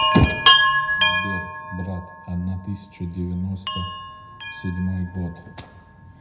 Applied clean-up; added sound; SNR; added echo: none; Chime; -3 dB; reverberation time 0.8 s.